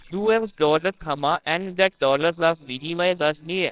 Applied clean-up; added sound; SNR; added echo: neural separator model SepFormer WHAMR!.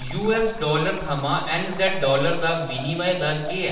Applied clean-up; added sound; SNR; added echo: none; Liquid; 14 dB; reverberation time 0.8 s.